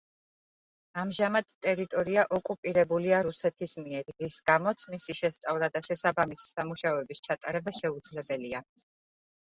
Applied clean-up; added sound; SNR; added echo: none; none; none; none.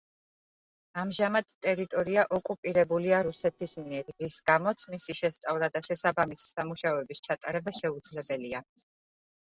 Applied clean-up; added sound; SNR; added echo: neural separator model SepFormer DNS4.